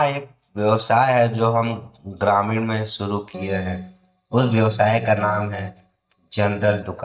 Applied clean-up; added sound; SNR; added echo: neural mask model DeepFilterNet 3.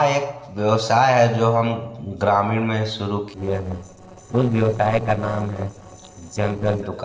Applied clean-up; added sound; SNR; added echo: neural separator model SepFormer DNS4.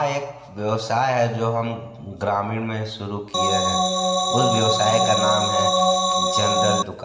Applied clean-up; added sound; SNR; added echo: none; Organ; -5 dB; reverberation time 1.5 s.